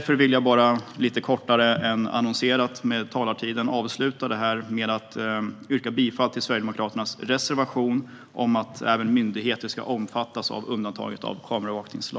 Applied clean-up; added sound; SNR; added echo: none; none; none; none.